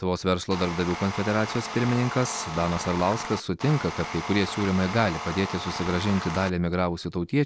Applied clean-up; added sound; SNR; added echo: none; Tools; 8 dB; none.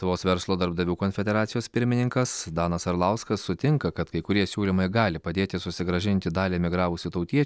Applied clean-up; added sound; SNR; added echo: none; none; none; none.